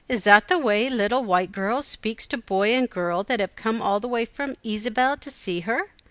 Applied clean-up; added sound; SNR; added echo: none; none; none; none.